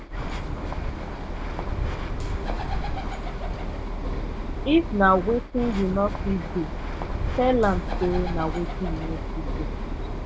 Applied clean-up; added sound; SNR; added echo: none; Bird; 1 dB; none.